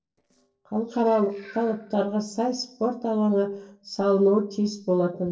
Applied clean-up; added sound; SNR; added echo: neural separator model SepFormer DNS4.